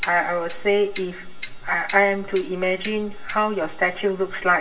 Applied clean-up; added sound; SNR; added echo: none; Clock; 17 dB; reverberation time 0.2 s.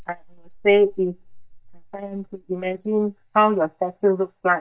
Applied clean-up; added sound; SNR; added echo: neural mask model DeepFilterNet 3.